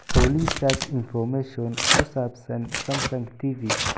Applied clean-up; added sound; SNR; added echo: none; Tearing; 0 dB; none.